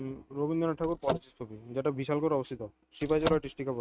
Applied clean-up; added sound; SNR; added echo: neural mask model RNNoise.